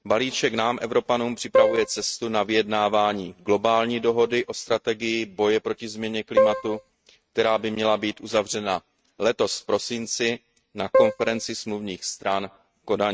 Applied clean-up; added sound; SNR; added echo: neural mask model RNNoise.